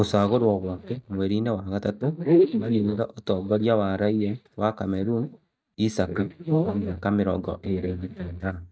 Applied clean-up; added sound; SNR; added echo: neural mask model DeepFilterNet 3.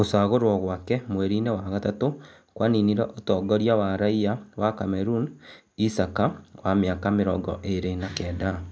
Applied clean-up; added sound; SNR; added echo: none; none; none; none.